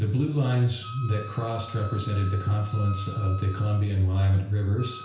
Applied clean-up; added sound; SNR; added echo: none; Wind instrument, woodwind instrument; 17 dB; reverberation time 0.5 s.